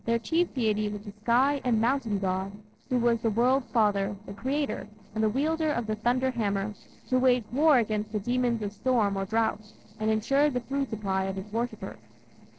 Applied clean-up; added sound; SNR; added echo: neural separator model SepFormer DNS4.